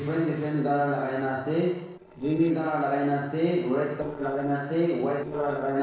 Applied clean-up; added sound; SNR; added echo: neural separator model SepFormer DNS4.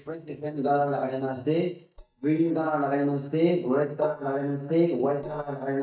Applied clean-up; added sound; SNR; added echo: neural mask model DeepFilterNet 3.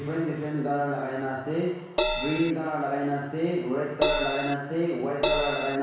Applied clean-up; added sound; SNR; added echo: none; Crash cymbal; -3 dB; reverberation time 1.1 s.